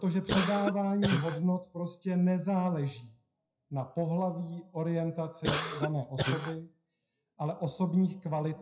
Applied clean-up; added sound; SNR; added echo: classical method WPE with log-MMSE.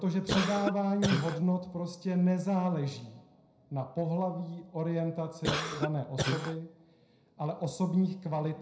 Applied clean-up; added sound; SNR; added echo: none; Cough; 2 dB; reverberation time 0.5 s.